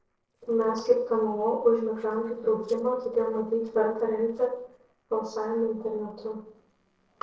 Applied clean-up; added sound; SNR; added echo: neural separator model SepFormer DNS4.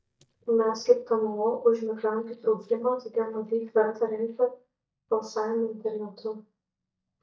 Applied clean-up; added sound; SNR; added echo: neural mask model DeepFilterNet 3.